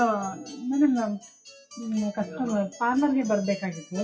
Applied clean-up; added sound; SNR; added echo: classical method WPE with log-MMSE.